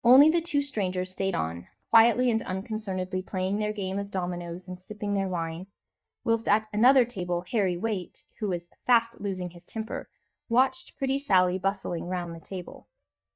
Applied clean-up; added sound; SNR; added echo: neural mask model DeepFilterNet 3.